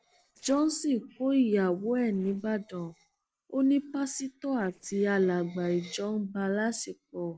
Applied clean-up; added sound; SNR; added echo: neural separator model SepFormer DNS4.